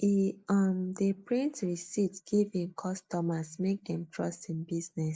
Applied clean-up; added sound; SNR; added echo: neural mask model Resemble Enhance denoiser.